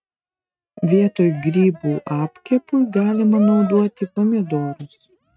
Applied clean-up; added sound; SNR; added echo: neural mask model RNNoise.